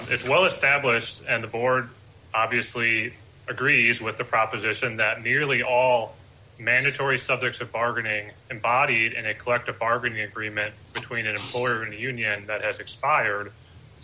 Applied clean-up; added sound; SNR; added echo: none; none; none; none.